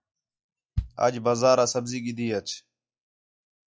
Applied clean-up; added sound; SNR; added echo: classical method log-MMSE.